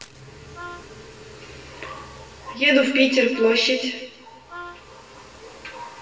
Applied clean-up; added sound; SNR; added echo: none; Wind instrument, woodwind instrument; 17 dB; reverberation time 1.0 s.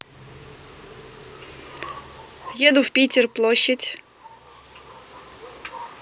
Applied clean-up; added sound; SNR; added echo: none; none; none; none.